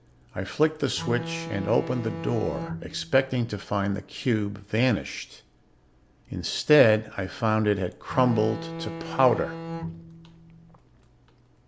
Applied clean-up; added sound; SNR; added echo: none; Bowed string instrument; 9 dB; none.